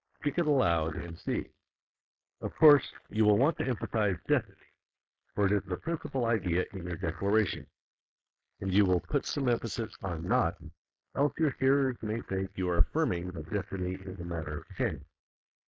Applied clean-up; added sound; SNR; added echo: neural mask model Resemble Enhance denoiser.